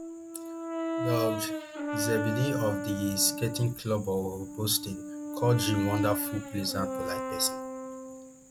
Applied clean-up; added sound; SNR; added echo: none; Brass instrument; 4 dB; none.